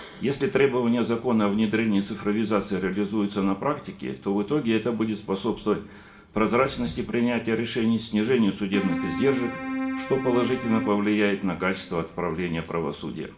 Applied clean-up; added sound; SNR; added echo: none; Keyboard (musical); 6 dB; reverberation time 0.8 s.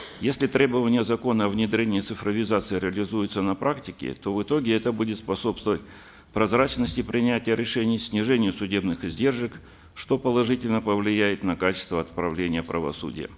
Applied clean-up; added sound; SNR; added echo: none; none; none; none.